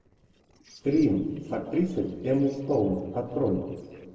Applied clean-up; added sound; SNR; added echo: neural separator model SepFormer DNS4.